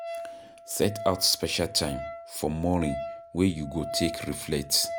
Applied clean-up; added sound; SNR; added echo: none; Wind instrument, woodwind instrument; 10 dB; none.